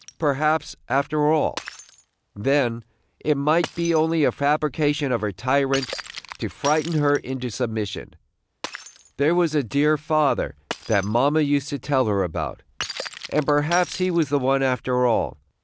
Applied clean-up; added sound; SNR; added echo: none; Shatter; 17 dB; none.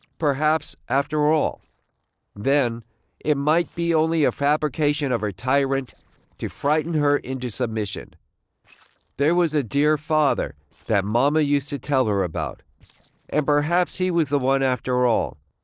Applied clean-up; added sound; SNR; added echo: neural separator model SepFormer DNS4.